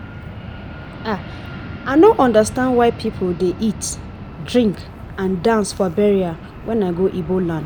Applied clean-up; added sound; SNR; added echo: none; Fixed-wing aircraft, airplane; 13 dB; none.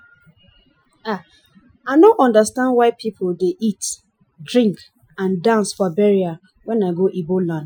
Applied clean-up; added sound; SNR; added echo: classical method Wiener filter.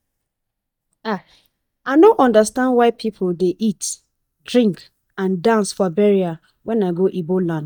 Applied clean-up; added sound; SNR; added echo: neural mask model DeepFilterNet 3.